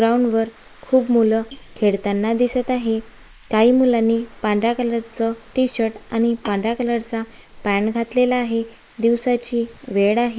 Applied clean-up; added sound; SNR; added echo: neural mask model Resemble Enhance denoiser.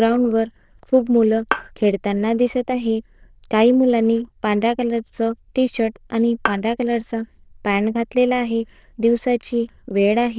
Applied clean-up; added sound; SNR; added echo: neural diffusion model UNIVERSE++.